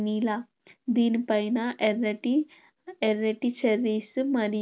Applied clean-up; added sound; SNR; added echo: none; none; none; none.